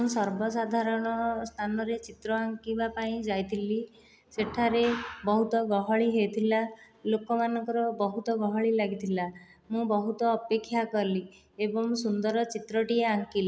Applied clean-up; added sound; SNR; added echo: none; none; none; none.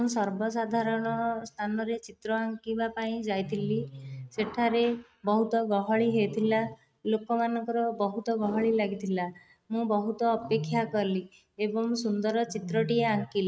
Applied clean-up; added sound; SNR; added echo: neural mask model RNNoise.